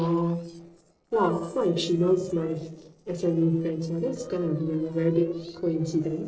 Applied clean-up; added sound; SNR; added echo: neural separator model SepFormer DNS4.